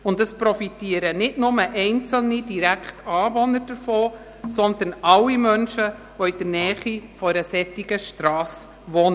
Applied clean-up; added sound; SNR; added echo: none; none; none; none.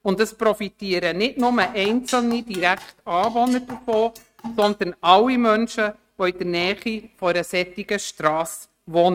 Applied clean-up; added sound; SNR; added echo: neural mask model RNNoise.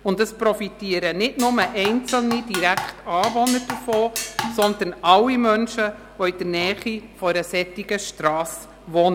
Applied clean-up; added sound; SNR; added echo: none; Drum kit; 9 dB; none.